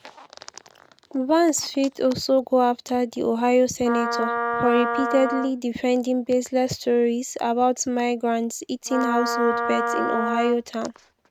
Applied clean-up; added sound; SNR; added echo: neural mask model RNNoise.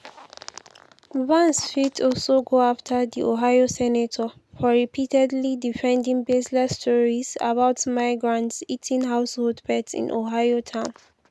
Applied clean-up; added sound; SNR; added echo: none; none; none; none.